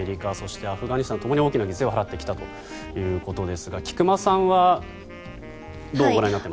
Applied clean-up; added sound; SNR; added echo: none; Wind instrument, woodwind instrument; 19 dB; none.